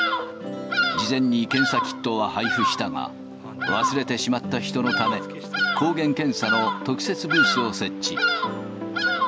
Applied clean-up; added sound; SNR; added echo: none; Bird vocalization, bird call, bird song; 1 dB; none.